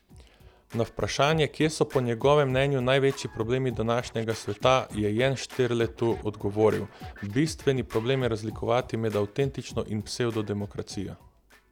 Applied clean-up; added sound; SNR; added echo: none; Scratching (performance technique); 18 dB; none.